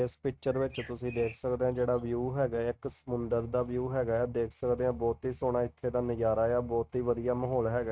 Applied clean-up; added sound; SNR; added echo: neural mask model RNNoise.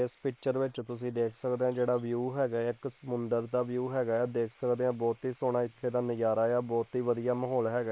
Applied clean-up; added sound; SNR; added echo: neural separator model SepFormer WHAM!.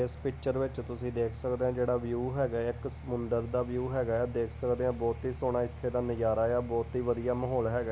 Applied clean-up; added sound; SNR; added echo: none; none; none; none.